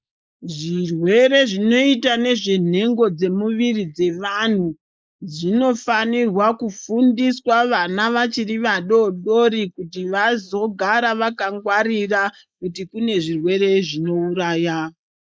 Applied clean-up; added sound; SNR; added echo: neural mask model Resemble Enhance denoiser.